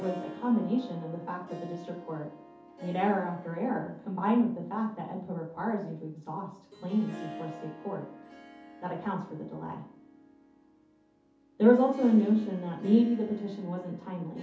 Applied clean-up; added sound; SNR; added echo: none; Harp; 17 dB; reverberation time 0.5 s.